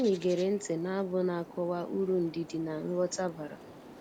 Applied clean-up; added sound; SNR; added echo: none; Bird; 18 dB; none.